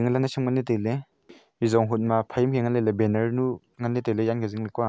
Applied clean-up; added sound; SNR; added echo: none; none; none; none.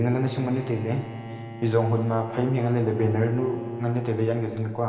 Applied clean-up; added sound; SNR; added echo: none; Bowed string instrument; 11 dB; reverberation time 2.3 s.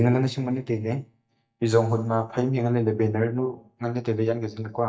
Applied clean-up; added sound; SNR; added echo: neural mask model DeepFilterNet 3.